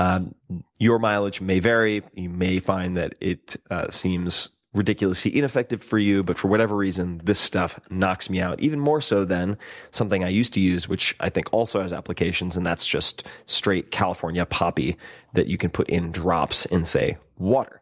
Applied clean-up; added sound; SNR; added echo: none; none; none; none.